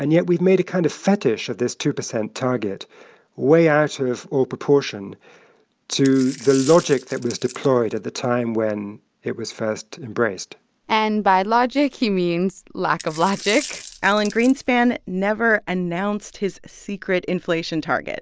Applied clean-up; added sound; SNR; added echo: none; Coin (dropping); 17 dB; none.